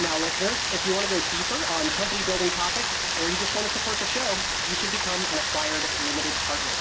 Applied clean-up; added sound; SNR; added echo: none; Rain; -4 dB; reverberation time 0.2 s.